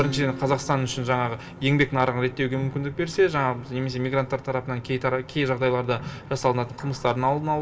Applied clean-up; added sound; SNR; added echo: none; Acoustic guitar / Strum; 17 dB; reverberation time 1.7 s.